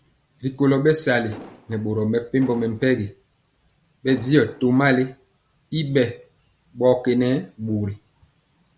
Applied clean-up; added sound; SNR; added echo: none; Explosion; 19 dB; none.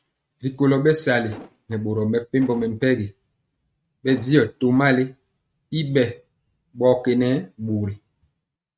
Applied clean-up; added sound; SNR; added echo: neural mask model RNNoise.